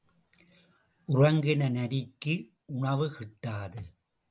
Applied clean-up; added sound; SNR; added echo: none; none; none; none.